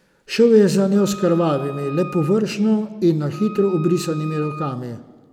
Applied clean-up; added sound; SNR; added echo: none; Wind instrument, woodwind instrument; 19 dB; none.